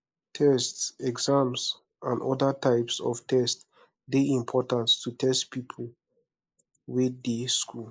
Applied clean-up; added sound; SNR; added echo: neural mask model Resemble Enhance denoiser.